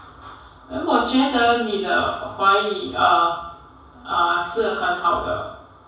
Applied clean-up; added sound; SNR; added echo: none; none; none; reverberation time 0.7 s.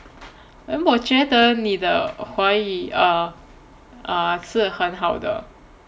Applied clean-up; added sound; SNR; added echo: none; none; none; none.